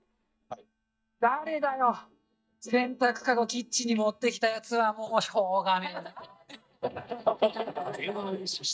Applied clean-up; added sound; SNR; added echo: neural mask model DeepFilterNet 3.